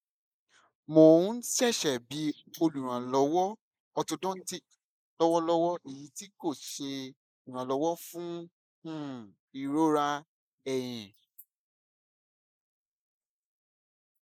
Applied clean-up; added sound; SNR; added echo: neural mask model Resemble Enhance denoiser.